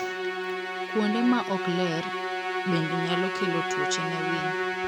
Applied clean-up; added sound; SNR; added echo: none; Musical instrument; 0 dB; none.